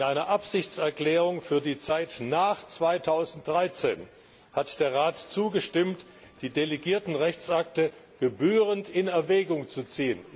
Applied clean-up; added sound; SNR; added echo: none; Bell; 12 dB; none.